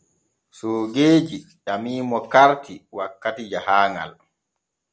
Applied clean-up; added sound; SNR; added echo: none; none; none; none.